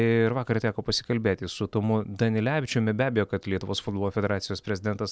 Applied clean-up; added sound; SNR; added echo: none; none; none; none.